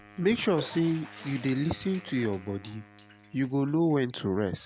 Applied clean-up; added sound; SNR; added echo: none; Wind instrument, woodwind instrument + Bathtub (filling or washing); 19 dB; none.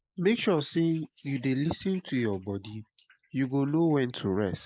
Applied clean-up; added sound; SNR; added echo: neural mask model Resemble Enhance denoiser.